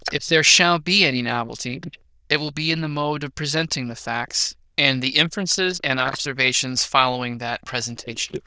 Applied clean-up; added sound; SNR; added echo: neural diffusion model UNIVERSE++.